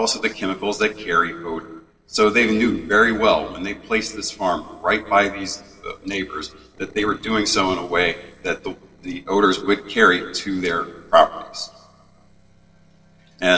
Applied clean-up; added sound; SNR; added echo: neural separator model SepFormer DNS4.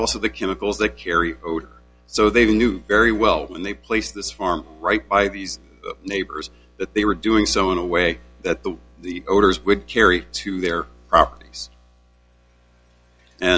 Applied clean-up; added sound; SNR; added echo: none; none; none; none.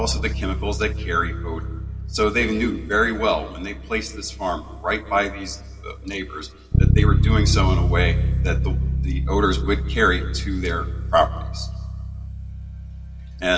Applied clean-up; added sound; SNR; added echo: none; Bass guitar; -1 dB; reverberation time 1.5 s.